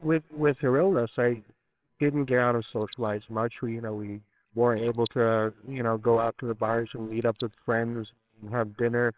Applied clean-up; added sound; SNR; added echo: neural separator model SepFormer WHAMR!.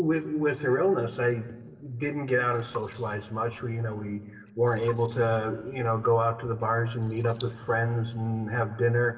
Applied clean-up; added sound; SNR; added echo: neural separator model SepFormer DNS4.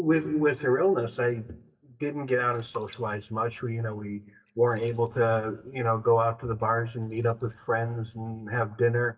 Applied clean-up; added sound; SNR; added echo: neural mask model DeepFilterNet 3.